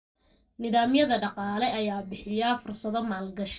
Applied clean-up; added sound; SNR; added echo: neural separator model SepFormer DNS4.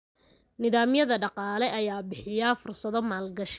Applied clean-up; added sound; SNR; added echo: none; none; none; none.